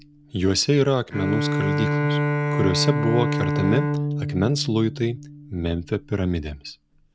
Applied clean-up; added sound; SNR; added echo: none; Bowed string instrument; 2 dB; none.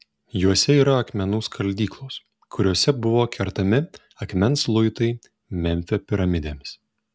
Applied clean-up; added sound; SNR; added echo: none; none; none; none.